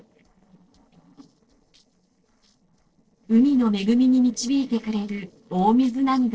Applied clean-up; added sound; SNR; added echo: neural separator model SepFormer DNS4.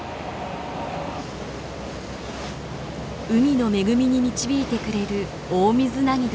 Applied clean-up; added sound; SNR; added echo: none; none; none; none.